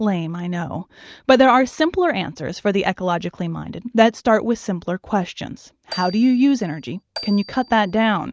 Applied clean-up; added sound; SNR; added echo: neural mask model RNNoise.